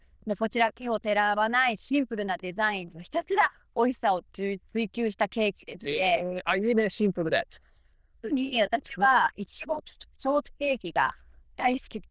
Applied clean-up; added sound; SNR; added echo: neural diffusion model UNIVERSE++.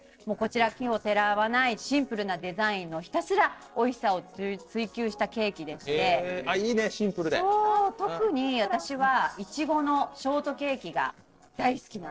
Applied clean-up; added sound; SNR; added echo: neural separator model SepFormer DNS4.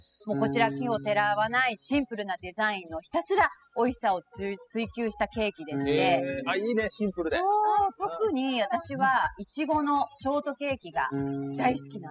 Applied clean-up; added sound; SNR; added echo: classical method spectral subtraction.